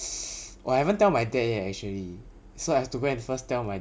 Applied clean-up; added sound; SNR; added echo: none; none; none; none.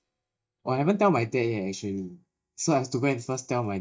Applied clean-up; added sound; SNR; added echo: neural mask model DeepFilterNet 3.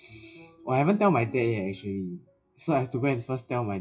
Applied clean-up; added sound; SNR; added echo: classical method WPE with log-MMSE.